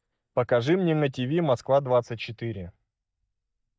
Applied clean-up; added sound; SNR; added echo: neural mask model DeepFilterNet 3.